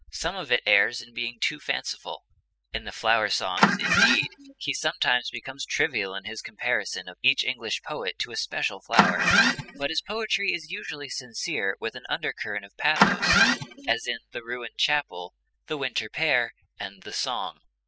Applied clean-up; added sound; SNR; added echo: classical method spectral subtraction.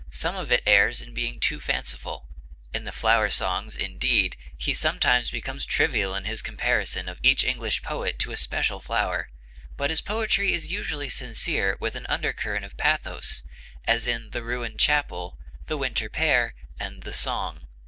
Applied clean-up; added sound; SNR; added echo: none; none; none; none.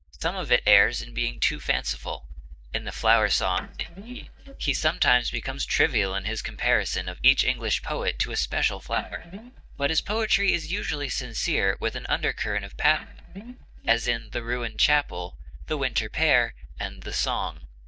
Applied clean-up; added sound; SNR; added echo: neural mask model DeepFilterNet 3.